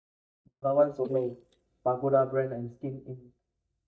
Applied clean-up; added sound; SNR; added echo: neural mask model DeepFilterNet 3.